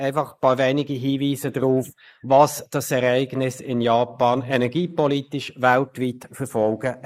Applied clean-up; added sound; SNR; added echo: neural mask model Resemble Enhance denoiser.